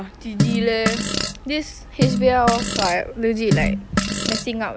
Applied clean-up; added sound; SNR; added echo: none; Fart; 1 dB; none.